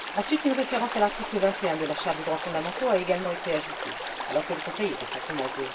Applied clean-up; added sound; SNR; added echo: none; Stream; 6 dB; reverberation time 0.2 s.